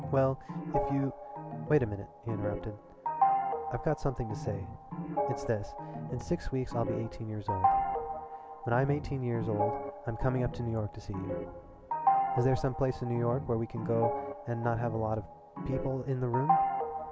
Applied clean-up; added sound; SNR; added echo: none; Organ; 1 dB; none.